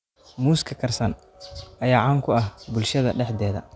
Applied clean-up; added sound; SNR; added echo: none; none; none; none.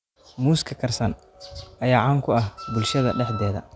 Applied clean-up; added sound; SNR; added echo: none; Wind instrument, woodwind instrument; 11 dB; none.